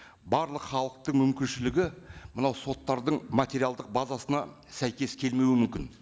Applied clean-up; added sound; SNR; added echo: none; none; none; none.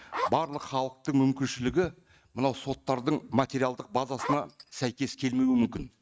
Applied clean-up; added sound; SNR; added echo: neural mask model RNNoise.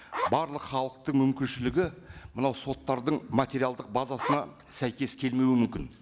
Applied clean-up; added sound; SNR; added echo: none; Zipper (clothing); 4 dB; none.